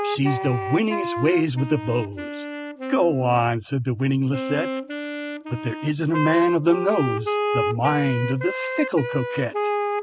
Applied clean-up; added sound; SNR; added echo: none; Wind instrument, woodwind instrument; 5 dB; none.